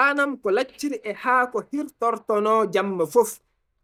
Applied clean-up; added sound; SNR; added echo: neural mask model DeepFilterNet 3.